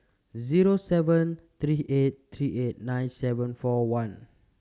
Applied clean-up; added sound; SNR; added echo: none; none; none; none.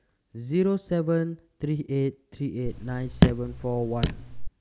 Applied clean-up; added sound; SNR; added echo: none; Raindrop / Drip; -2 dB; none.